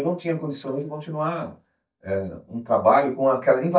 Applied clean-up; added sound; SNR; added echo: neural mask model DeepFilterNet 3.